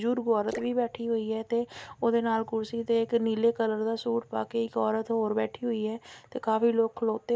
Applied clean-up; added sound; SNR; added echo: none; Drip / Splash, splatter; 19 dB; none.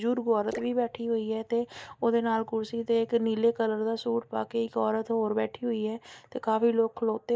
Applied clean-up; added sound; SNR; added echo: neural mask model DeepFilterNet 3.